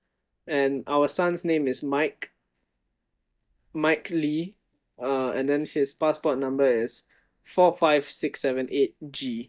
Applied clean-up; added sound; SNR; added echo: neural mask model DeepFilterNet 3.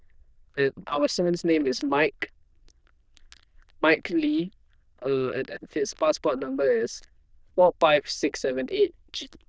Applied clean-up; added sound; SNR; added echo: neural diffusion model UNIVERSE++.